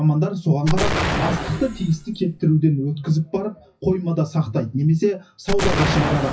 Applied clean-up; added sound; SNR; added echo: classical method WPE with log-MMSE.